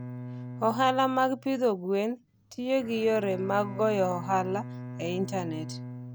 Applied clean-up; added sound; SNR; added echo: none; Bowed string instrument; 12 dB; none.